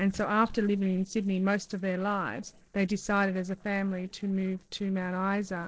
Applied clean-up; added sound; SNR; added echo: neural separator model SepFormer DNS4.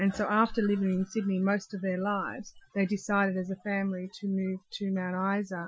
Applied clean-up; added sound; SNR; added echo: classical method Wiener filter.